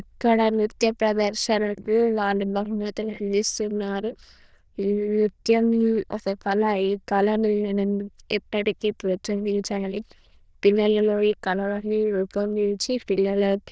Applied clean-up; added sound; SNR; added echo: neural diffusion model UNIVERSE++.